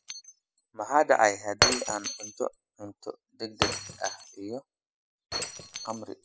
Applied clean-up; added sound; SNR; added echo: classical method spectral subtraction.